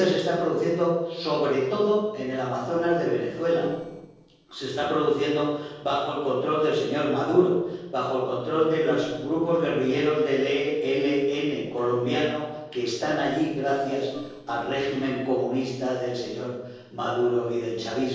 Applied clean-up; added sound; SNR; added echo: neural separator model SepFormer DNS4.